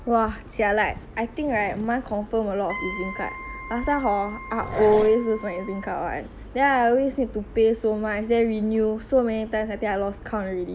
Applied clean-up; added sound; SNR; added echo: none; Growling + Wind instrument, woodwind instrument; 11 dB; none.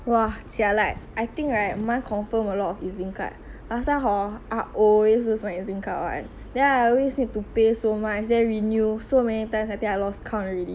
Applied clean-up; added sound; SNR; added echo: none; none; none; none.